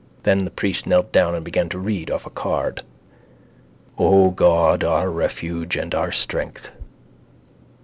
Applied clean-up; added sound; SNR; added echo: none; none; none; none.